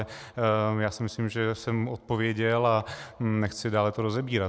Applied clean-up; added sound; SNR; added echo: none; none; none; none.